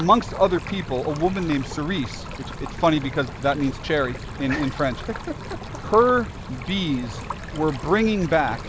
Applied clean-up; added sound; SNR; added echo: none; Stream; 14 dB; none.